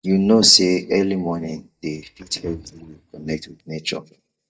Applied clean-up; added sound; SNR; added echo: neural mask model DeepFilterNet 3.